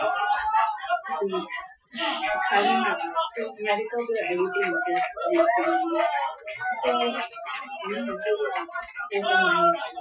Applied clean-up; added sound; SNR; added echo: classical method Wiener filter.